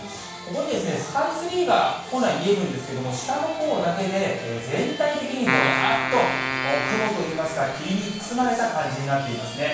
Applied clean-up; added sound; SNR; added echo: none; Keyboard (musical); 2 dB; reverberation time 0.7 s.